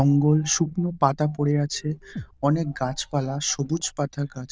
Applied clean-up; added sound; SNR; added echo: neural diffusion model UNIVERSE++.